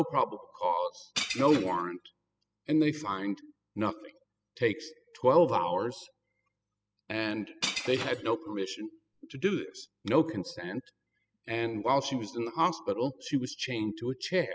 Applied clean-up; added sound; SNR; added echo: classical method spectral subtraction.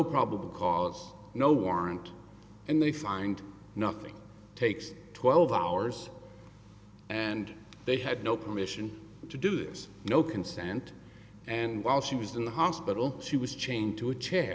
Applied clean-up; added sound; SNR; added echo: none; none; none; none.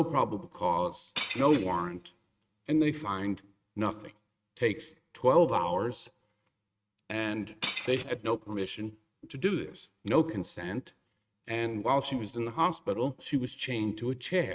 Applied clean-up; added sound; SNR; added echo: neural mask model RNNoise.